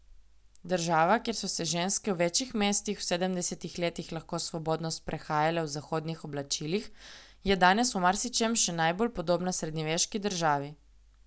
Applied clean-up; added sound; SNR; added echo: none; none; none; none.